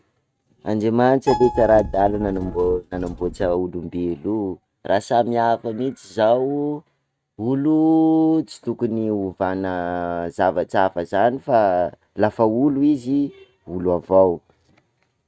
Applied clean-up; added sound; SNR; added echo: neural mask model RNNoise.